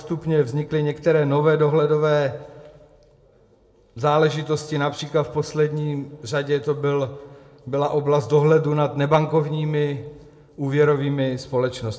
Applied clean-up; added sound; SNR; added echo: none; none; none; reverberation time 0.4 s.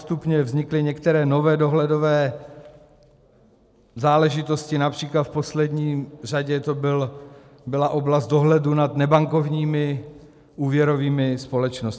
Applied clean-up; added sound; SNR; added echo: none; none; none; none.